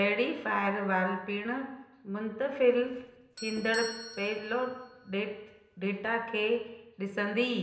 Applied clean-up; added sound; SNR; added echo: none; Doorbell; 19 dB; reverberation time 0.9 s.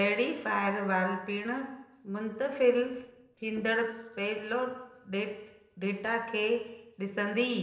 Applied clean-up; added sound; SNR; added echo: neural separator model SepFormer DNS4.